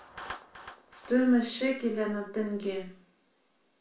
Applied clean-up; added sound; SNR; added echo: none; Clapping; 19 dB; reverberation time 0.3 s.